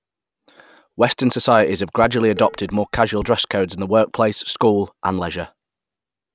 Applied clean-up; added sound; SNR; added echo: none; Dishes, pots, and pans; 17 dB; none.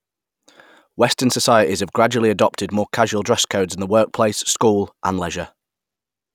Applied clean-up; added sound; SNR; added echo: none; none; none; none.